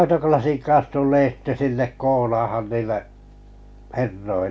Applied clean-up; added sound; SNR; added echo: none; none; none; none.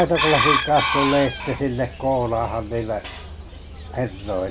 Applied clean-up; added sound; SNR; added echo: none; Chicken, rooster + Rattle (instrument); 3 dB; none.